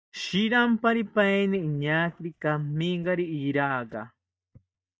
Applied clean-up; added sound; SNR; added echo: neural mask model DeepFilterNet 3.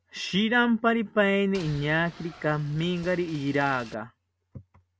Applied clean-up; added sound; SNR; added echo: none; Boat, Water vehicle; 19 dB; none.